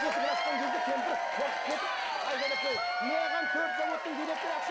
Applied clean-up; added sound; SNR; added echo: none; Applause / Crowd / Cheering; -5 dB; none.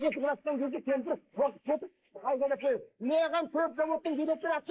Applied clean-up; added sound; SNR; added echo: neural mask model Resemble Enhance denoiser.